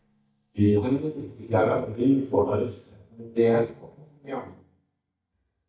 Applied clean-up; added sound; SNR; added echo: neural mask model DeepFilterNet 3.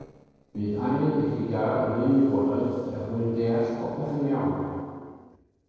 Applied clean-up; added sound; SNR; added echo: neural separator model SepFormer DNS4.